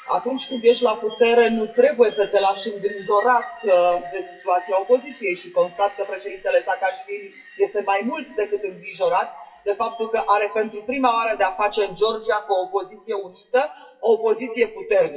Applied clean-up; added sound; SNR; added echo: classical method WPE with log-MMSE.